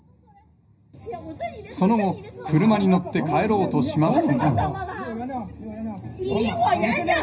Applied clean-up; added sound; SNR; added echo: none; none; none; reverberation time 0.4 s.